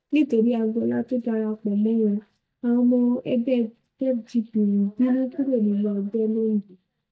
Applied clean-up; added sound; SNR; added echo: neural mask model DeepFilterNet 3.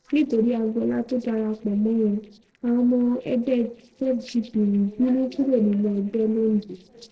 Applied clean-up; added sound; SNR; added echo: neural separator model SepFormer DNS4.